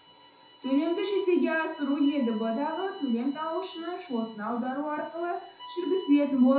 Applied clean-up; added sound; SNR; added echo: none; Bowed string instrument; 18 dB; reverberation time 0.9 s.